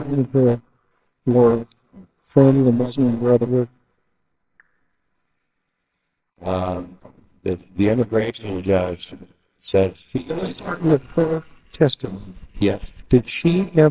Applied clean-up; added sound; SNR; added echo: neural separator model SepFormer WHAMR!.